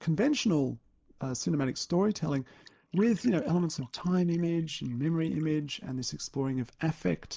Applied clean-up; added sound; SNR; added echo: neural mask model Resemble Enhance denoiser.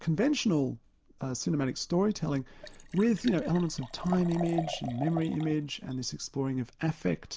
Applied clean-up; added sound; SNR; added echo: none; Liquid; 15 dB; none.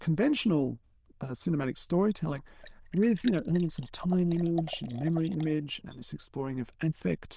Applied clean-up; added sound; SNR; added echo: neural diffusion model UNIVERSE++.